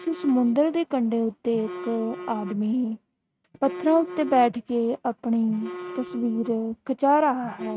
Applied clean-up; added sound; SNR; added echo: neural mask model RNNoise.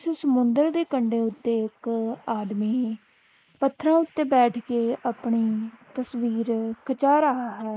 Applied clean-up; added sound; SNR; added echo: neural mask model Resemble Enhance denoiser.